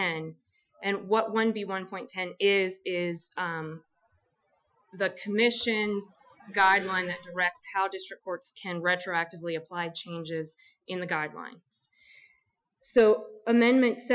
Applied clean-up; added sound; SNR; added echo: classical method Wiener filter.